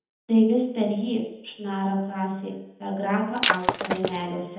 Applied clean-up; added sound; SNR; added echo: none; Shatter; 0 dB; reverberation time 1.0 s.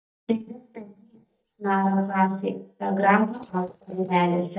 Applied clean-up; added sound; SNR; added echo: neural mask model DeepFilterNet 3.